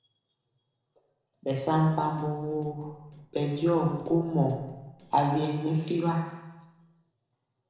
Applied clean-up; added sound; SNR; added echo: neural separator model SepFormer DNS4.